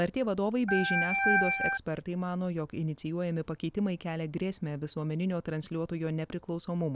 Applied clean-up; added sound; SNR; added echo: none; Organ; -4 dB; none.